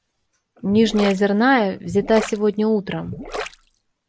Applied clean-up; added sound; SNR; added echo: none; Gurgling; 13 dB; none.